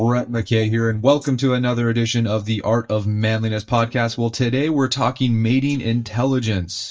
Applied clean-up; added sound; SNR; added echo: neural mask model DeepFilterNet 3.